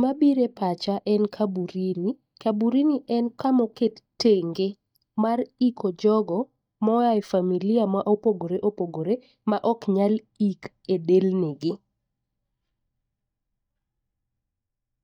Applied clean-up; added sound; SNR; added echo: neural mask model DeepFilterNet 3.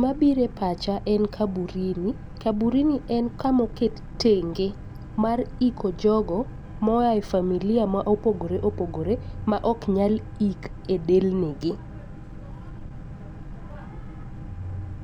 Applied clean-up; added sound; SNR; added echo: none; Boat, Water vehicle; 12 dB; none.